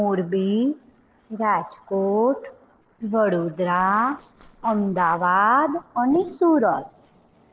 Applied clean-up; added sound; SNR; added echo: neural separator model SepFormer DNS4.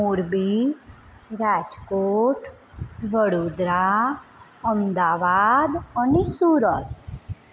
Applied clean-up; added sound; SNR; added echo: none; none; none; none.